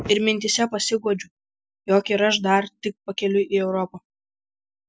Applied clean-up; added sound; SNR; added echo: none; none; none; none.